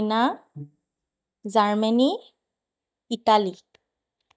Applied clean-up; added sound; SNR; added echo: neural mask model DeepFilterNet 3.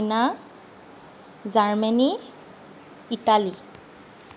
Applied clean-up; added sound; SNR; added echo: none; none; none; none.